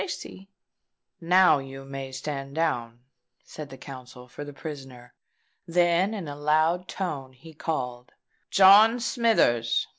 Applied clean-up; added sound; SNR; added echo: none; none; none; none.